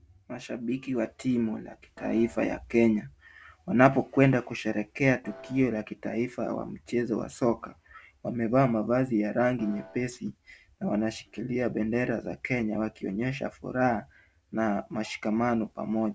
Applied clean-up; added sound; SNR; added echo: none; Piano; 18 dB; none.